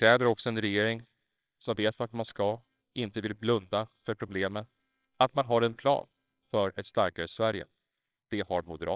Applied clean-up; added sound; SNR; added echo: neural separator model SepFormer WHAMR!.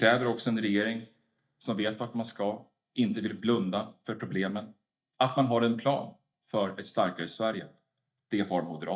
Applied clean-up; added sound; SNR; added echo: neural mask model DeepFilterNet 3.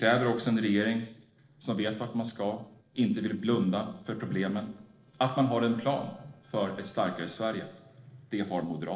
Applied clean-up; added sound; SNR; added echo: neural separator model SepFormer DNS4.